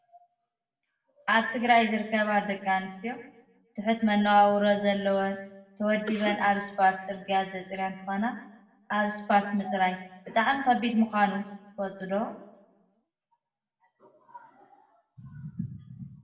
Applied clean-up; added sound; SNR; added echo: none; Cough; 14 dB; reverberation time 0.6 s.